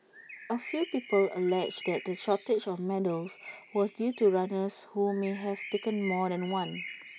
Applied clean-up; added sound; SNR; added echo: none; Bird; 15 dB; none.